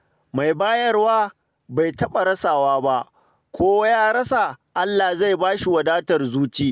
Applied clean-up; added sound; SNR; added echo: none; none; none; none.